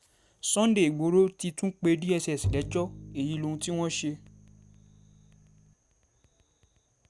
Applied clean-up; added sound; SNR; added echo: none; Bowed string instrument; 9 dB; none.